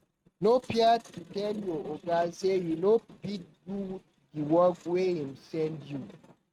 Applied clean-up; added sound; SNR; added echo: neural mask model RNNoise.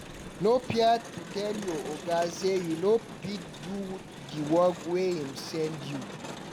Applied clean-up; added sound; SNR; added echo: none; Crowd; 12 dB; none.